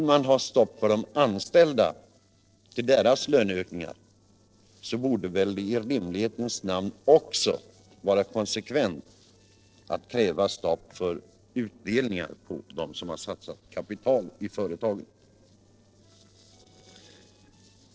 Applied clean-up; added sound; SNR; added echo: neural separator model SepFormer DNS4.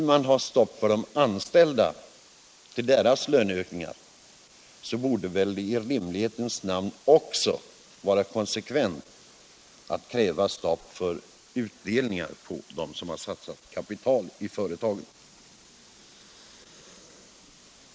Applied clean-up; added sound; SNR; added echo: neural mask model Resemble Enhance denoiser.